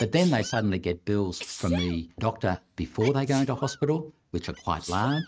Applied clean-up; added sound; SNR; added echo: neural mask model RNNoise.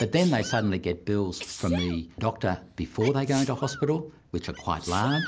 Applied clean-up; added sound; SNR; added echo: none; Sneeze; 13 dB; none.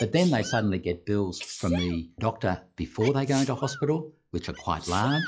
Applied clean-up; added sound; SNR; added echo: classical method log-MMSE.